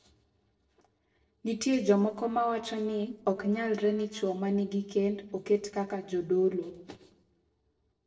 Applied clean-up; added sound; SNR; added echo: neural separator model SepFormer DNS4.